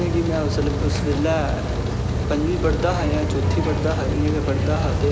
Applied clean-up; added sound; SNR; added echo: none; Rain; -2 dB; none.